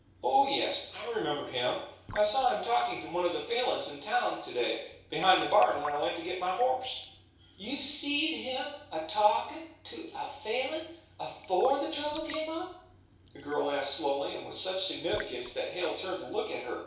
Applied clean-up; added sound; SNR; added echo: none; Raindrop / Drip / Trickle, dribble; 17 dB; reverberation time 0.6 s.